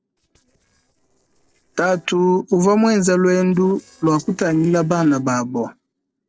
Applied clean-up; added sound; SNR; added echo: neural separator model SepFormer DNS4.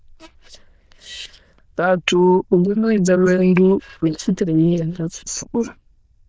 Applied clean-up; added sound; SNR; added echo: neural diffusion model UNIVERSE++.